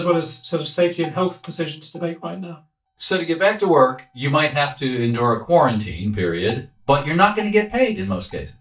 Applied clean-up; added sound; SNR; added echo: neural mask model DeepFilterNet 3.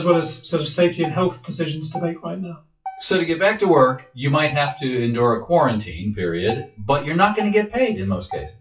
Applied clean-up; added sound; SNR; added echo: classical method WPE with log-MMSE.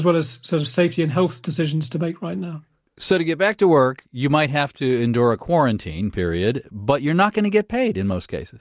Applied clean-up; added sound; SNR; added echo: none; none; none; none.